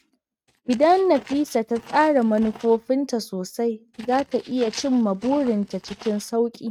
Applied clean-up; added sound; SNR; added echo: neural mask model RNNoise.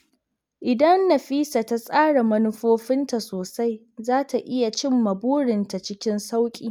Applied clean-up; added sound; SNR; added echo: none; none; none; none.